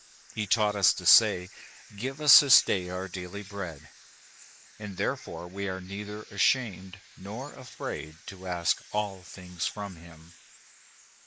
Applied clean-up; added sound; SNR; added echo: neural mask model Resemble Enhance denoiser.